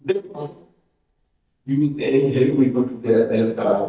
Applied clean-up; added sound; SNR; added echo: neural mask model DeepFilterNet 3.